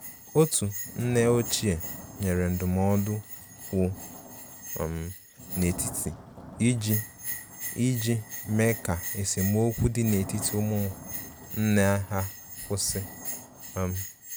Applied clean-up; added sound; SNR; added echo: none; Thunder / Rain + Bell; 11 dB; none.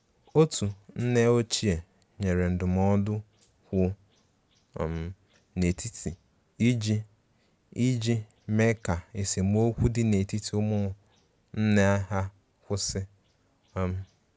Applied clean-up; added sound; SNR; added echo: none; none; none; none.